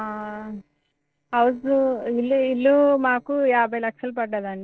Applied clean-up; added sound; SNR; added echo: neural separator model SepFormer DNS4.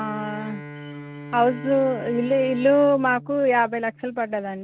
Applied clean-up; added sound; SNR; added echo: none; Bowed string instrument; 15 dB; none.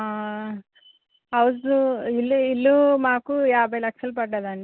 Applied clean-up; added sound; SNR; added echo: none; none; none; none.